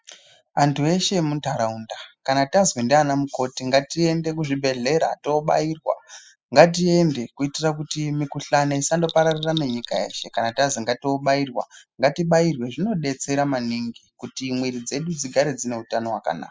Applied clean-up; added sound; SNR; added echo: classical method spectral subtraction.